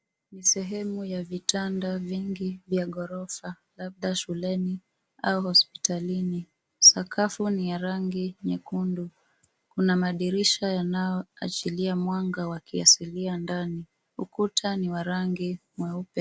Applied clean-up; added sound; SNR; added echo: none; none; none; none.